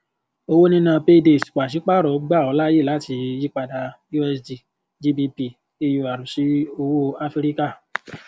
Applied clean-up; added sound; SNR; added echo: none; none; none; none.